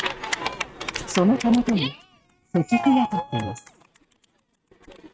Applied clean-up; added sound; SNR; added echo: neural mask model RNNoise.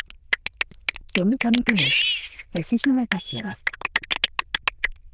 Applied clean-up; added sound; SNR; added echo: neural diffusion model UNIVERSE++.